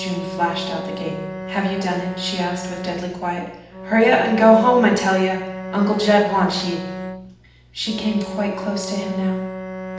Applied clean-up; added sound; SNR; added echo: none; Bowed string instrument; 9 dB; reverberation time 0.8 s.